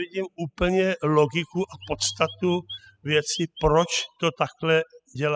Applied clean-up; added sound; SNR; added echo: classical method spectral subtraction.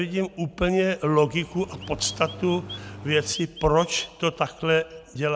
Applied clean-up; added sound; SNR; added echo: none; Engine starting + Chirp, tweet; 15 dB; none.